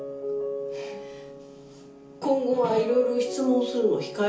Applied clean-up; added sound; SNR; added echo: none; Snare drum; 16 dB; reverberation time 0.4 s.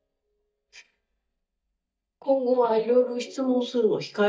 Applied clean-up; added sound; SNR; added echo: neural mask model DeepFilterNet 3.